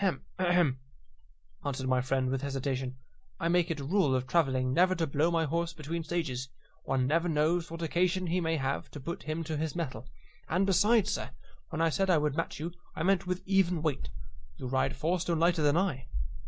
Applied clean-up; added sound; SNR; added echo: none; none; none; none.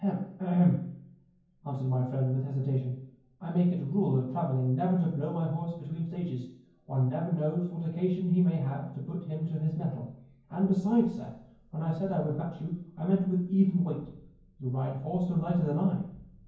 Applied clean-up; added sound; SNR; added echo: none; none; none; reverberation time 0.9 s.